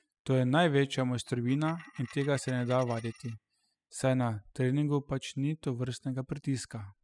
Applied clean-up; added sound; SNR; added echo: classical method spectral subtraction.